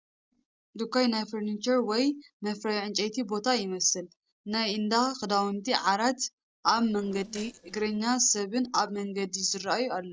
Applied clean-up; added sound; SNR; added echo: neural separator model SepFormer DNS4.